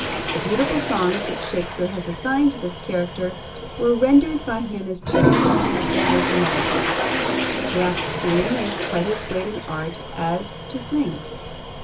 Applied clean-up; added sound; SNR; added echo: none; Toilet flush; 1 dB; reverberation time 0.2 s.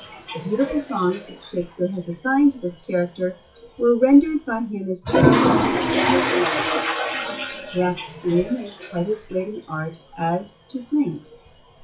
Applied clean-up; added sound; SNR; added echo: classical method WPE with log-MMSE.